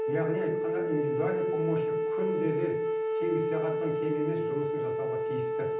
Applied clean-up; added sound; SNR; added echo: none; Wind instrument, woodwind instrument; -4 dB; reverberation time 0.6 s.